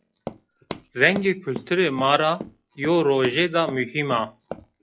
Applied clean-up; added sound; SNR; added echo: classical method log-MMSE.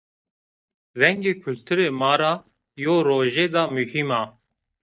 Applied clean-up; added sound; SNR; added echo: neural mask model DeepFilterNet 3.